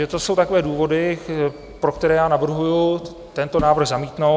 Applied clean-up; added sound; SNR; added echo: none; none; none; none.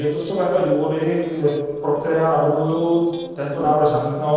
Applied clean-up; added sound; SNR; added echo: neural separator model SepFormer DNS4.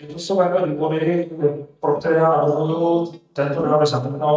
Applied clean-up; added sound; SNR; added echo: neural mask model DeepFilterNet 3.